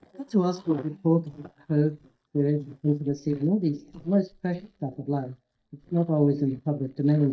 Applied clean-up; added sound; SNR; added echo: neural mask model DeepFilterNet 3.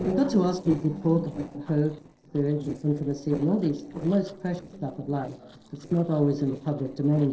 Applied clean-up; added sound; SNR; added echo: neural separator model SepFormer DNS4.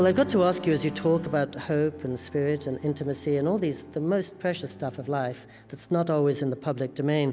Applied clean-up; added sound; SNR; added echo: none; none; none; none.